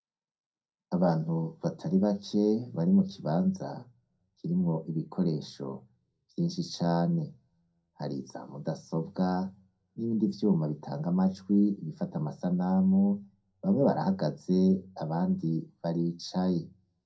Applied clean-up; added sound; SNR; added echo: none; none; none; reverberation time 0.2 s.